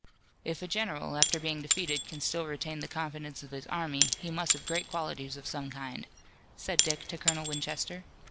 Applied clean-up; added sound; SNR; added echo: none; Shatter / Crushing; -1 dB; none.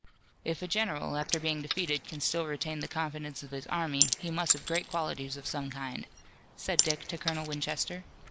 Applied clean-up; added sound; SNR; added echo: neural mask model Resemble Enhance denoiser.